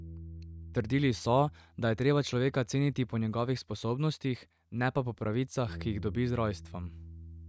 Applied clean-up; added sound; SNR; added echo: neural mask model RNNoise.